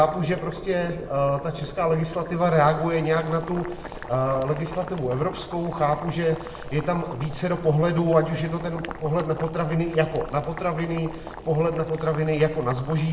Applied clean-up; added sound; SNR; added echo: none; Boiling; 13 dB; reverberation time 0.6 s.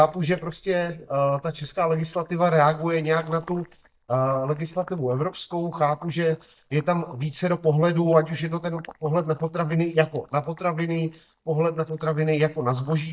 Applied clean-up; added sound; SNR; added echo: neural mask model DeepFilterNet 3.